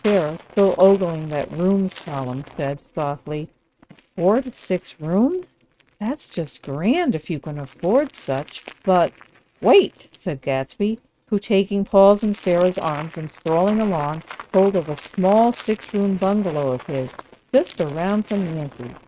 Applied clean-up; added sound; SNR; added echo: neural mask model RNNoise.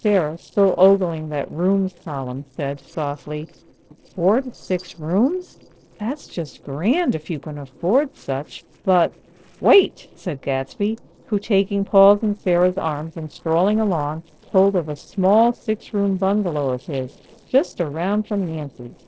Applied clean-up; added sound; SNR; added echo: neural separator model SepFormer DNS4.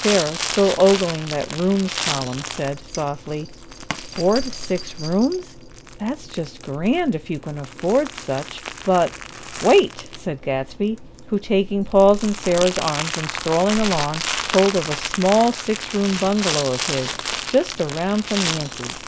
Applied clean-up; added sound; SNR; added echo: none; Crumpling, crinkling; 8 dB; none.